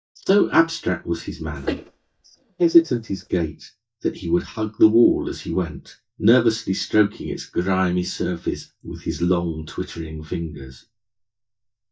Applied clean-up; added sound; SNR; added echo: neural mask model DeepFilterNet 3.